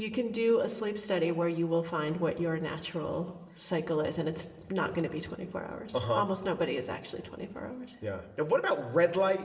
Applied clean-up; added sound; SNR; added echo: none; none; none; reverberation time 1.0 s.